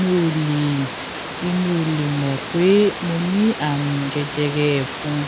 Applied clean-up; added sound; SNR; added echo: none; Water; 8 dB; none.